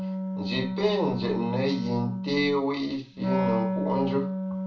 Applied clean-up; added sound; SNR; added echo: none; Wind instrument, woodwind instrument; 1 dB; reverberation time 0.3 s.